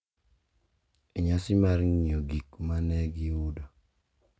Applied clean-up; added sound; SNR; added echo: none; none; none; none.